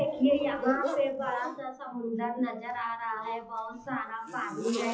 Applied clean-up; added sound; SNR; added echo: classical method WPE with log-MMSE.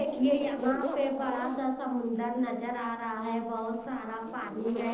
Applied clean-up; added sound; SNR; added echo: neural separator model SepFormer DNS4.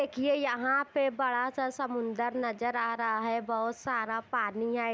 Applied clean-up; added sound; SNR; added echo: none; none; none; none.